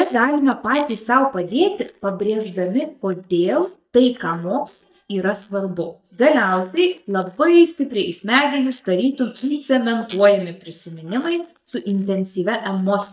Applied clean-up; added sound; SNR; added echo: neural mask model DeepFilterNet 3.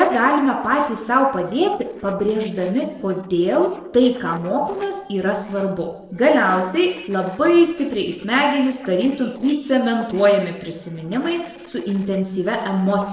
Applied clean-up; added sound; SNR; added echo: neural separator model SepFormer DNS4.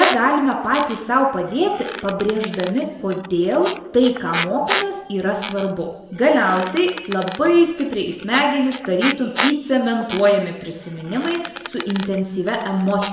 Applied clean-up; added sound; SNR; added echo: none; Squeak; 11 dB; reverberation time 1.0 s.